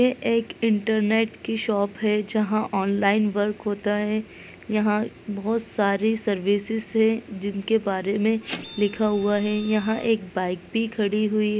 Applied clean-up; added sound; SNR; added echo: none; Printer; 15 dB; none.